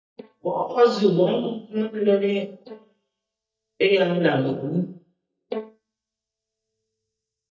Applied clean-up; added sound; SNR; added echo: neural mask model DeepFilterNet 3.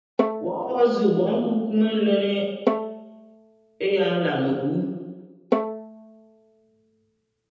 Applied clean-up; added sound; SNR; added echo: none; Bowed string instrument; 6 dB; reverberation time 1.1 s.